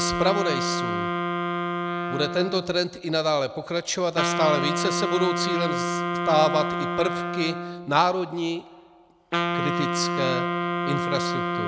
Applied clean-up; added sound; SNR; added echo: none; Wind instrument, woodwind instrument; 1 dB; none.